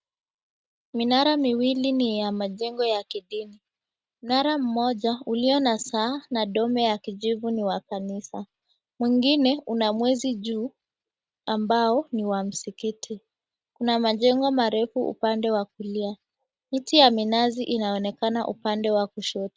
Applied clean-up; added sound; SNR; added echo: none; none; none; none.